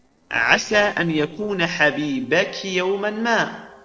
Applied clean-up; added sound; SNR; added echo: neural separator model SepFormer DNS4.